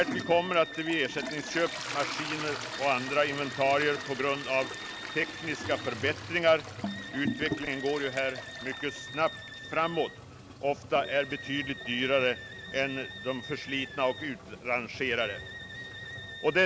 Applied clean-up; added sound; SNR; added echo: none; Wind instrument, woodwind instrument + Toilet flush; 9 dB; none.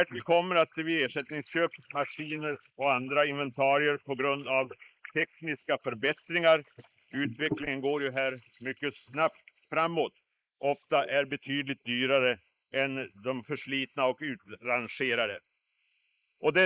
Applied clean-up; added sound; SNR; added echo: neural mask model Resemble Enhance denoiser.